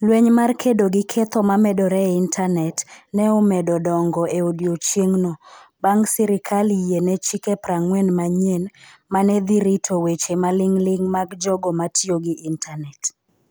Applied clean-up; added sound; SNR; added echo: none; none; none; none.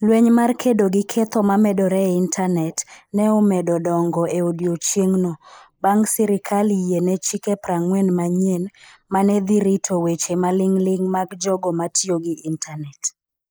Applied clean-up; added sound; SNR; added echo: neural mask model Resemble Enhance denoiser.